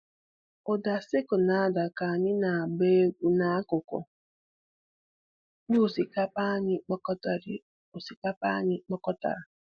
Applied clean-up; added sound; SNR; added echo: neural mask model Resemble Enhance denoiser.